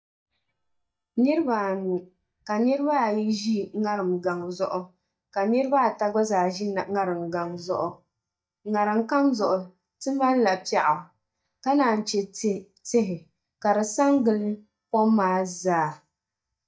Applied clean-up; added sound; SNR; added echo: neural mask model DeepFilterNet 3.